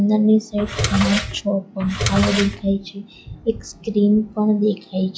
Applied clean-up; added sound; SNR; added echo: classical method log-MMSE.